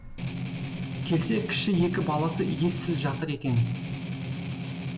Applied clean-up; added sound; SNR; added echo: none; Strum; 4 dB; none.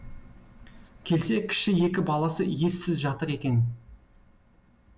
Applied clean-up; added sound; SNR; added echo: none; none; none; none.